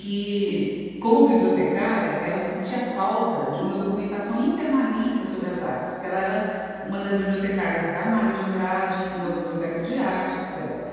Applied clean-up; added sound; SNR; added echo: none; Ringtone; 14 dB; reverberation time 2.1 s.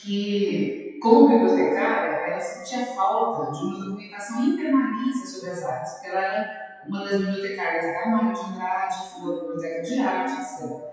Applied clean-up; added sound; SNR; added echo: classical method WPE with log-MMSE.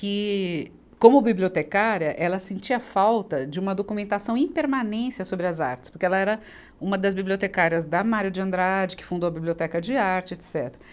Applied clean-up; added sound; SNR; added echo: none; none; none; none.